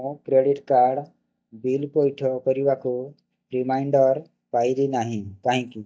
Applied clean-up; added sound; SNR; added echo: neural mask model DeepFilterNet 3.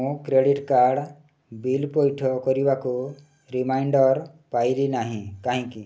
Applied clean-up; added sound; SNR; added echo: none; none; none; none.